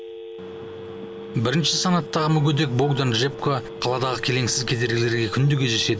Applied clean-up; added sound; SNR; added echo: none; Telephone; 14 dB; none.